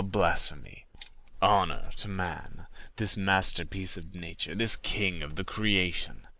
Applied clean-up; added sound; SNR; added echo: none; none; none; none.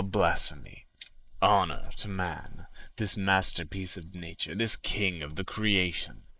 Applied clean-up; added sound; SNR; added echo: neural mask model Resemble Enhance denoiser.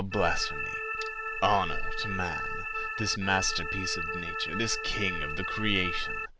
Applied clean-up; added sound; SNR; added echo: none; Organ; 3 dB; none.